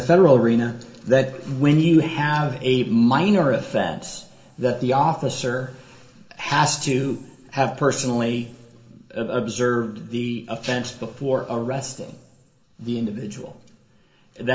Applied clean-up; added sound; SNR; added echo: none; none; none; reverberation time 1.4 s.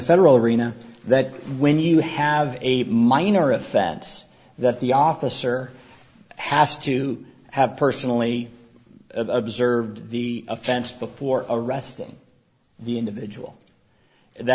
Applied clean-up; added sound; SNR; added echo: none; none; none; none.